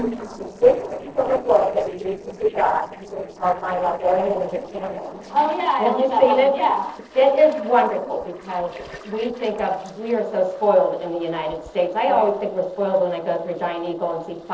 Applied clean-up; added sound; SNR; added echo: neural separator model SepFormer DNS4.